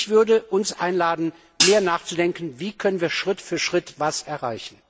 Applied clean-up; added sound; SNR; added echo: none; Hi-hat; 2 dB; none.